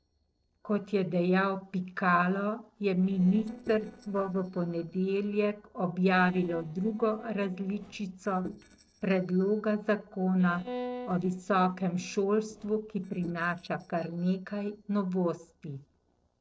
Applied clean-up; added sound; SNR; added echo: neural separator model SepFormer DNS4.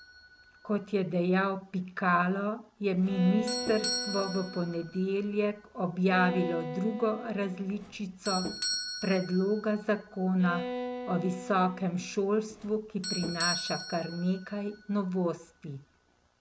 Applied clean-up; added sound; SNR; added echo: none; Doorbell + Bowed string instrument; 9 dB; none.